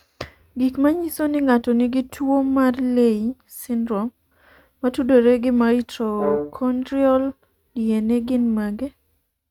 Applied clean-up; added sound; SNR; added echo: neural mask model RNNoise.